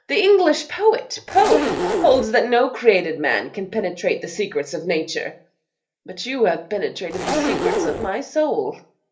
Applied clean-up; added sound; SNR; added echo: none; Zipper (clothing); 3 dB; reverberation time 0.3 s.